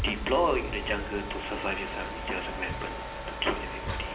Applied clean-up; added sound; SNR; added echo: none; Mechanisms; 4 dB; reverberation time 0.5 s.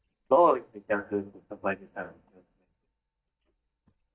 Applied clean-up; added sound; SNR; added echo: neural mask model DeepFilterNet 3.